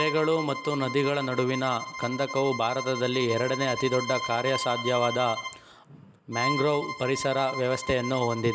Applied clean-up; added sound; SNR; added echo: none; Bowed string instrument; 7 dB; none.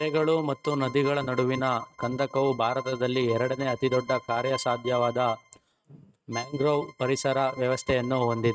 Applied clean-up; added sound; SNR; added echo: neural mask model RNNoise.